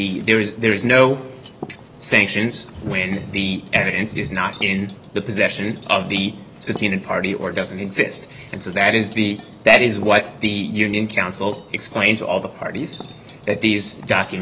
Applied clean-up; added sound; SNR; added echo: none; Cutlery, silverware; 19 dB; none.